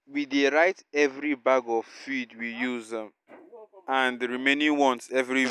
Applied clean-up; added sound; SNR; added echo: none; none; none; none.